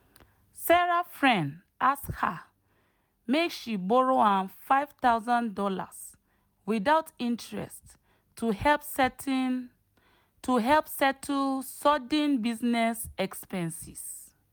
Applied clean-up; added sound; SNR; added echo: none; none; none; none.